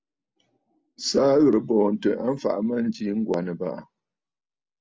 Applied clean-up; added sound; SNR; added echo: none; none; none; none.